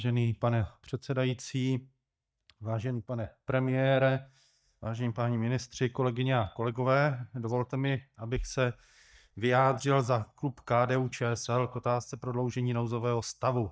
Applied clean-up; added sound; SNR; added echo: neural mask model DeepFilterNet 3.